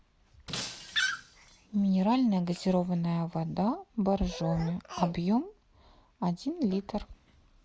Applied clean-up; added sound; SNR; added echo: none; Shatter; 14 dB; none.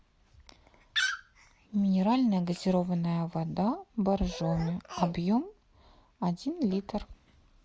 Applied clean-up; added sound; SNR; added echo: none; none; none; none.